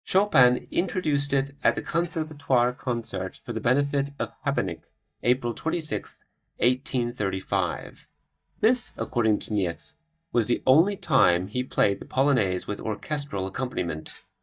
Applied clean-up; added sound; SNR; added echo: neural mask model DeepFilterNet 3.